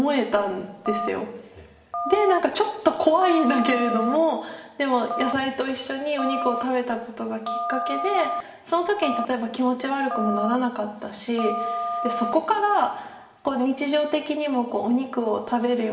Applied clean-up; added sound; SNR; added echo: none; Telephone; 6 dB; reverberation time 1.1 s.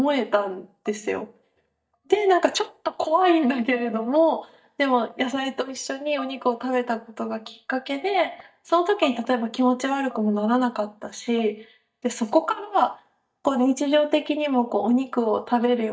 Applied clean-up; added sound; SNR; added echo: neural mask model DeepFilterNet 3.